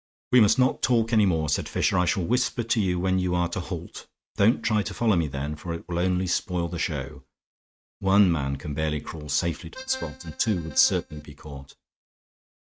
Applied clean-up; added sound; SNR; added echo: neural mask model RNNoise.